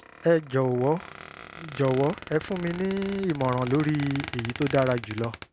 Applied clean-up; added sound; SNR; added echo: none; Squeak; 14 dB; none.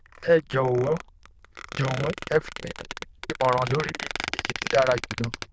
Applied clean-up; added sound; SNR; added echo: neural diffusion model UNIVERSE++.